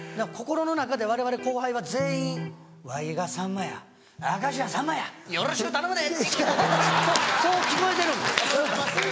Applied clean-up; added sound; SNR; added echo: none; Electric guitar; 13 dB; none.